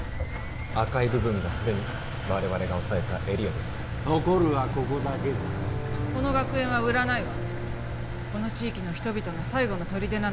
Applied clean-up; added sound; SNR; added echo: none; Engine; 4 dB; none.